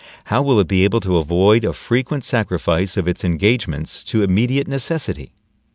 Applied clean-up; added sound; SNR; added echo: none; none; none; none.